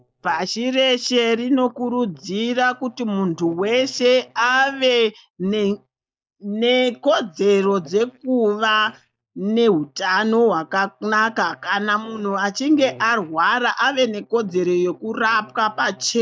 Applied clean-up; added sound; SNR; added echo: neural mask model DeepFilterNet 3.